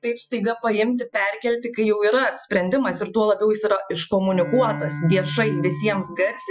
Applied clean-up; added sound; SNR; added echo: classical method Wiener filter.